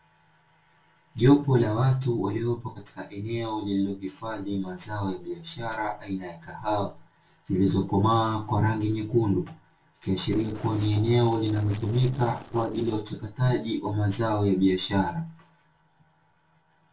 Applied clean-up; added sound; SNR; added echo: neural separator model SepFormer DNS4.